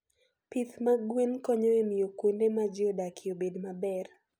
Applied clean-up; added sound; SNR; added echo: none; none; none; none.